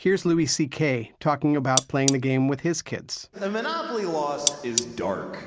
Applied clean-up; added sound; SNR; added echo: none; Cutlery, silverware; 3 dB; none.